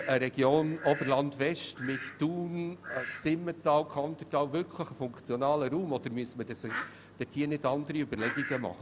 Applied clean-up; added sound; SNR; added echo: none; Fowl; 13 dB; none.